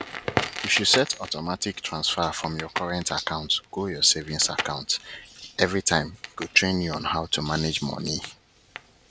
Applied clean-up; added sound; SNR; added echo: none; Crackle; 10 dB; none.